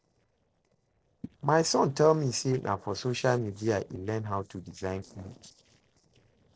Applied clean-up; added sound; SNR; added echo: neural separator model SepFormer DNS4.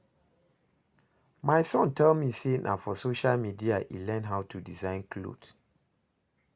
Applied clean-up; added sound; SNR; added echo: none; none; none; none.